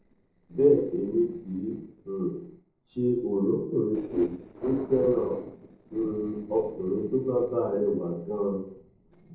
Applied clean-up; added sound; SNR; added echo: neural separator model SepFormer DNS4.